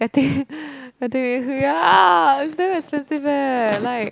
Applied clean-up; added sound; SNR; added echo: none; none; none; none.